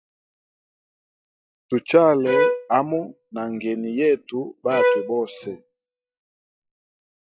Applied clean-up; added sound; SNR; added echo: classical method log-MMSE.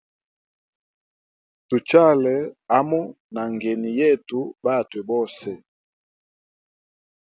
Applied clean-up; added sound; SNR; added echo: none; none; none; none.